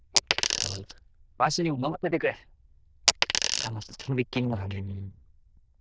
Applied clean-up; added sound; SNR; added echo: neural diffusion model UNIVERSE++.